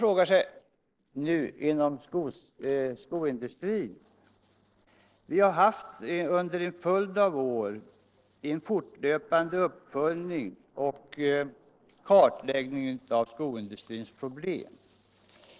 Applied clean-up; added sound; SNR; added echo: neural separator model SepFormer DNS4.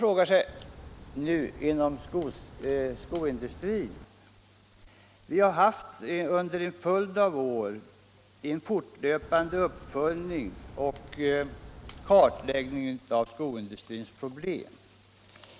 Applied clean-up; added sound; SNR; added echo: none; Crack; 17 dB; none.